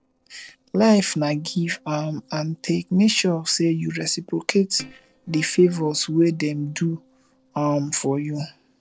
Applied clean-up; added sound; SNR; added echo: neural separator model SepFormer DNS4.